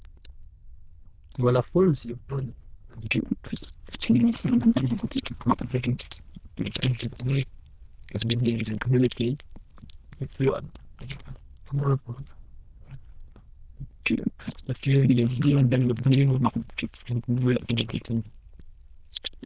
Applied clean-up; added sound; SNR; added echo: neural diffusion model UNIVERSE++.